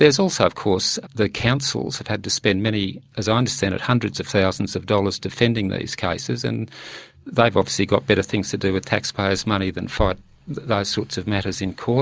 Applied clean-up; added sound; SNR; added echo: none; none; none; none.